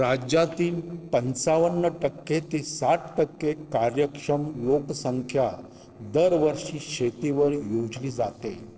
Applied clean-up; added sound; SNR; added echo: neural separator model SepFormer DNS4.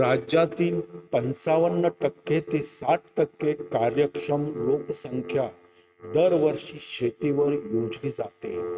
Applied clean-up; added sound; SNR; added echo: neural mask model RNNoise.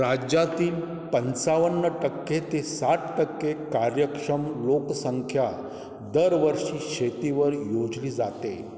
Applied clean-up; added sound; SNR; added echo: none; none; none; none.